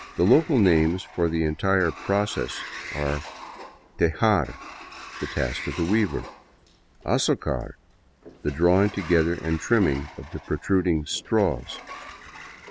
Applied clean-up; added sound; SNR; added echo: none; Sliding door; 16 dB; none.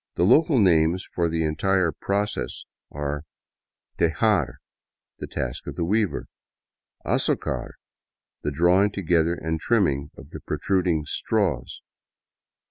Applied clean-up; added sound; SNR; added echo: none; none; none; none.